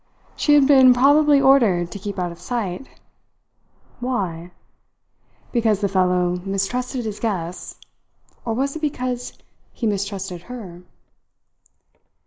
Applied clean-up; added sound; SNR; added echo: none; none; none; none.